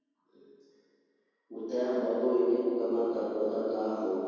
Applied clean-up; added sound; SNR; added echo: none; none; none; reverberation time 2.2 s.